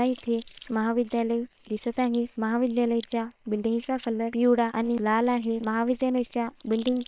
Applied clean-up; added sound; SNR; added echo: neural separator model SepFormer WHAM!.